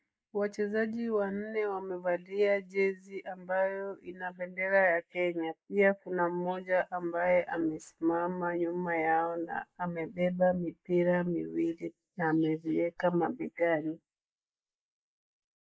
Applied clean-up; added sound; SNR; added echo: neural mask model Resemble Enhance denoiser.